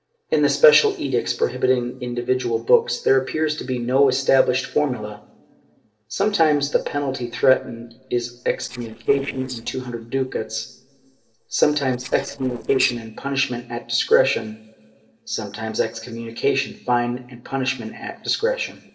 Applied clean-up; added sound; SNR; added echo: neural separator model SepFormer DNS4.